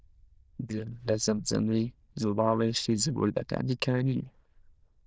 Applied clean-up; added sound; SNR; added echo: neural diffusion model UNIVERSE++.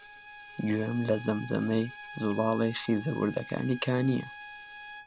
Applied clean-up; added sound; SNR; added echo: none; Bowed string instrument; 14 dB; none.